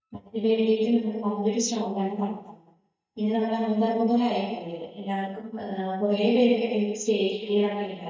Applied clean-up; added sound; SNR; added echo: neural mask model DeepFilterNet 3.